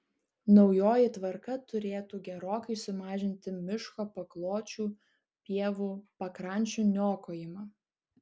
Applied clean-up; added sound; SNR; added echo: none; none; none; none.